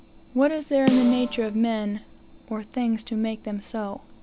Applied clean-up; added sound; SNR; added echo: none; Snare drum; 7 dB; none.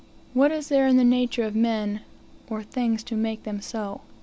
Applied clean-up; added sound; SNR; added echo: none; none; none; none.